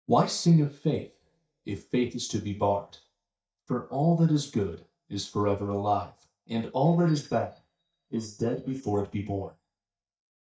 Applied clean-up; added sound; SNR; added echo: neural mask model DeepFilterNet 3.